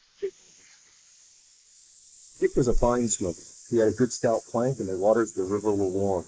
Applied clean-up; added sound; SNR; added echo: neural mask model Resemble Enhance denoiser.